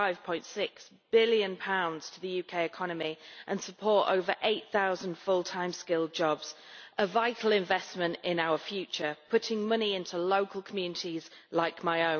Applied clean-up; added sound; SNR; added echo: none; none; none; none.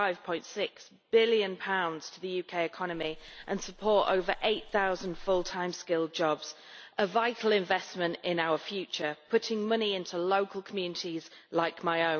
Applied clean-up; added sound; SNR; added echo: none; Livestock, farm animals, working animals; 16 dB; none.